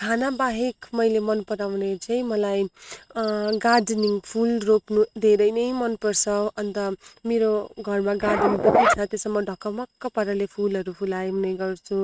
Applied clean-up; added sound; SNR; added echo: neural mask model RNNoise.